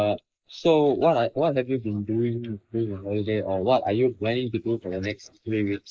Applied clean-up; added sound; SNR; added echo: neural mask model Resemble Enhance denoiser.